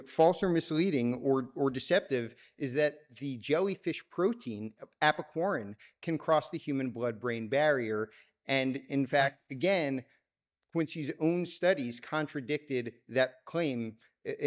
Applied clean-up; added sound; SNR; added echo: neural mask model DeepFilterNet 3.